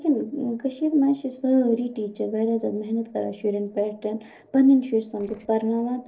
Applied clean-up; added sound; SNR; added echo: neural separator model SepFormer DNS4.